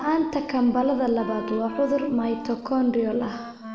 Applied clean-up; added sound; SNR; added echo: none; Wind instrument, woodwind instrument; 14 dB; reverberation time 0.8 s.